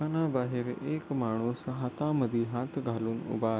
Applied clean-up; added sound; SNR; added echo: none; none; none; none.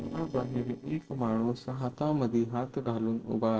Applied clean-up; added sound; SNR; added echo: neural separator model SepFormer DNS4.